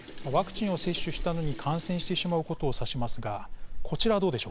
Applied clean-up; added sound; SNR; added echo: none; Sink (filling or washing) / Water tap, faucet; 3 dB; none.